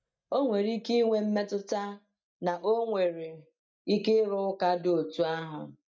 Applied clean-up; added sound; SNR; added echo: neural mask model DeepFilterNet 3.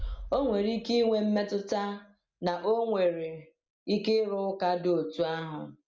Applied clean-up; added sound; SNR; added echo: none; Bass drum; 18 dB; none.